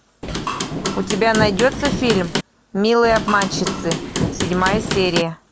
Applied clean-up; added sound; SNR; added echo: none; Hammer / Wood; 3 dB; none.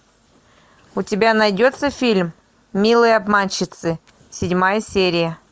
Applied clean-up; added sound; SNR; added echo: none; none; none; none.